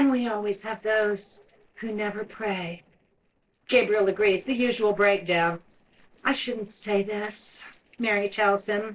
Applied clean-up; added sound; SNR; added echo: neural separator model SepFormer DNS4.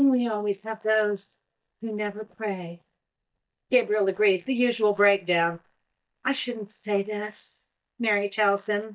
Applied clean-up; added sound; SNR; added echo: neural mask model DeepFilterNet 3.